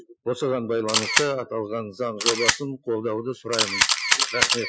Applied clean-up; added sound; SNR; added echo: classical method Wiener filter.